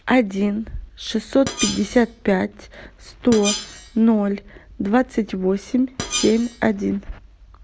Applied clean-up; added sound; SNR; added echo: none; Screech; 10 dB; none.